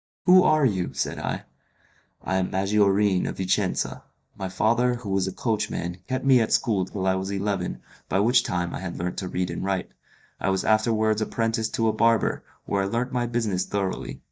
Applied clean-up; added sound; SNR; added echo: neural mask model DeepFilterNet 3.